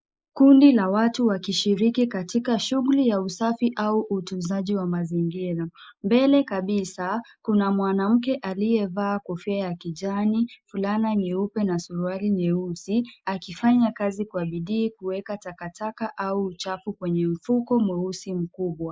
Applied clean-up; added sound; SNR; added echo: neural mask model Resemble Enhance denoiser.